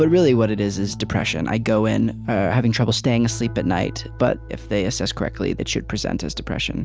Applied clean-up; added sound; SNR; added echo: none; none; none; none.